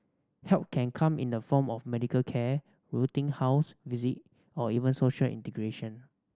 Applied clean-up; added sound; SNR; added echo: none; none; none; none.